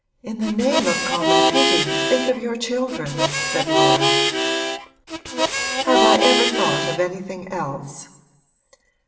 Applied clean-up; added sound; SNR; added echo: none; Harmonica; -5 dB; reverberation time 1.1 s.